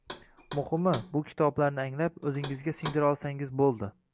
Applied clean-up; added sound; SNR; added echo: none; Knock; 15 dB; none.